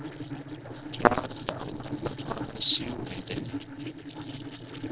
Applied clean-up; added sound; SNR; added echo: neural separator model SepFormer DNS4.